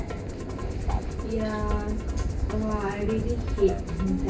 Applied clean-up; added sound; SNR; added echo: none; Musical instrument; 12 dB; reverberation time 2.1 s.